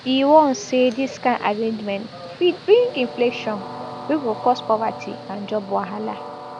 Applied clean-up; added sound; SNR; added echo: none; Train; 14 dB; none.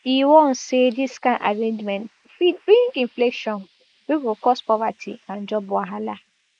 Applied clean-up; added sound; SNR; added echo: neural mask model Resemble Enhance denoiser.